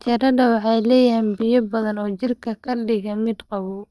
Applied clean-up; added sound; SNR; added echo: neural mask model DeepFilterNet 3.